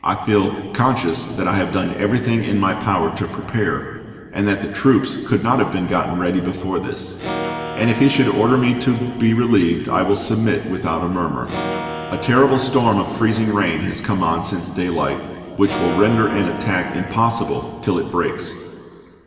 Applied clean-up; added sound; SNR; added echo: none; Acoustic guitar / Strum; 11 dB; reverberation time 2.6 s.